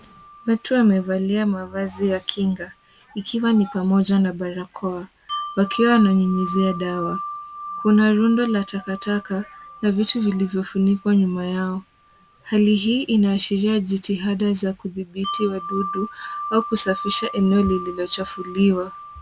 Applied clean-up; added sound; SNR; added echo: none; Wind chime; 14 dB; none.